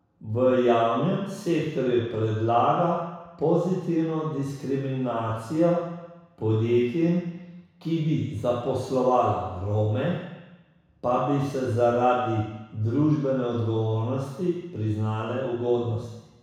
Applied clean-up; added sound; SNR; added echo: none; none; none; reverberation time 1.1 s.